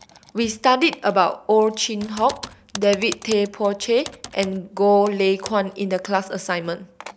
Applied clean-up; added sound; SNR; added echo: none; Typing; 19 dB; none.